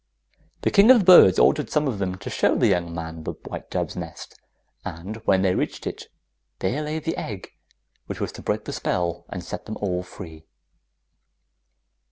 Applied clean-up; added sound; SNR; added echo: none; none; none; none.